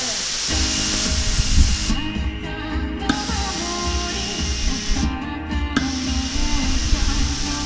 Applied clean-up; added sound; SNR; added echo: none; Hiss; -2 dB; reverberation time 2.7 s.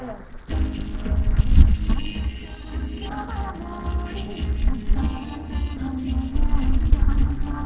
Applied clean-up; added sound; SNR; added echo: neural separator model SepFormer DNS4.